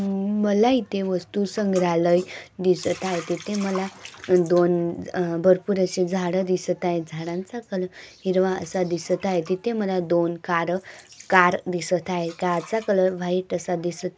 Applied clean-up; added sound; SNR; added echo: none; none; none; none.